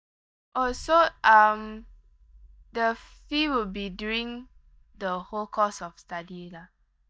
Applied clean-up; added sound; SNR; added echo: neural mask model DeepFilterNet 3.